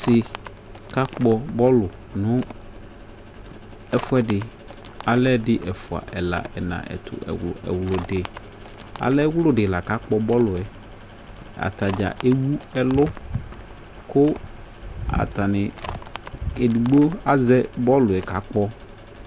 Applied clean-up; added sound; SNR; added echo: none; Livestock, farm animals, working animals; 17 dB; none.